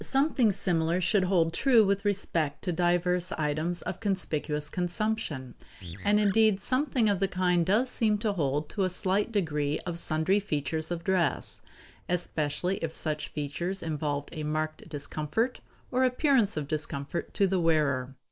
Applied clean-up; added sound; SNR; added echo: neural mask model Resemble Enhance denoiser.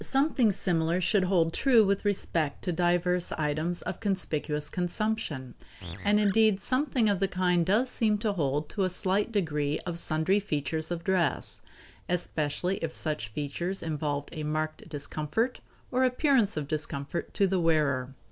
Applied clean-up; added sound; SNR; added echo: none; Animal; 15 dB; none.